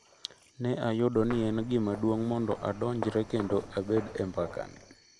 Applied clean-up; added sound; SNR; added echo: none; Walk, footsteps; 12 dB; none.